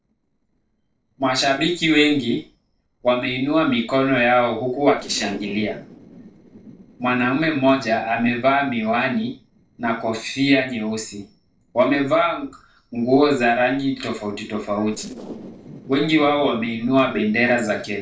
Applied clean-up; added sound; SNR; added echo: neural separator model SepFormer DNS4.